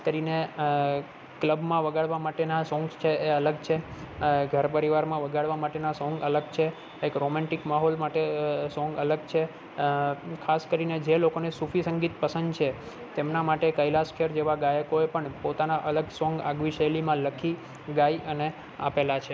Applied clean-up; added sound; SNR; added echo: none; none; none; none.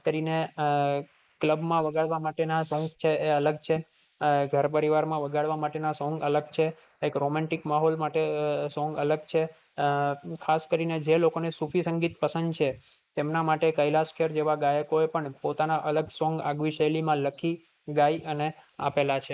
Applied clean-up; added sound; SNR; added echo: neural mask model Resemble Enhance denoiser.